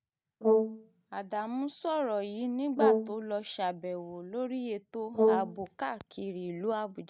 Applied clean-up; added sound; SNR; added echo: none; Brass instrument; -3 dB; none.